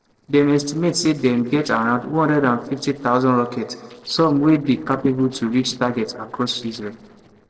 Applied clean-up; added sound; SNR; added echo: neural separator model SepFormer DNS4.